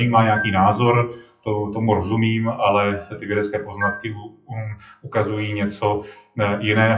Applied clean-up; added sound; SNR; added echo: classical method WPE with log-MMSE.